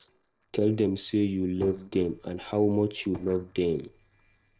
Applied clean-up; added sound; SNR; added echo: neural separator model SepFormer DNS4.